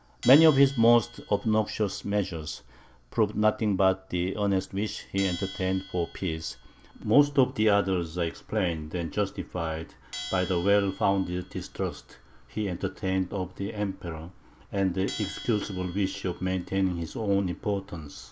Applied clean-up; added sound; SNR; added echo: none; Bell; 19 dB; none.